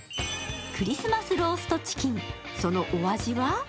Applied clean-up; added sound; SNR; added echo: none; none; none; none.